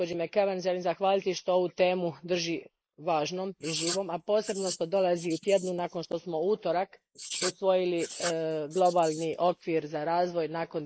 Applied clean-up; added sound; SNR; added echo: neural mask model Resemble Enhance denoiser.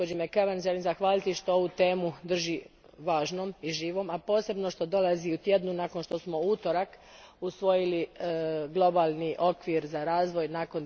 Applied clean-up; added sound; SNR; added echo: none; none; none; none.